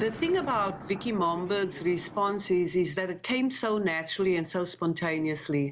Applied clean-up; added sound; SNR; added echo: none; none; none; none.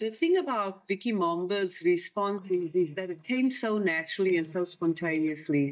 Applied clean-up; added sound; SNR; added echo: neural mask model DeepFilterNet 3.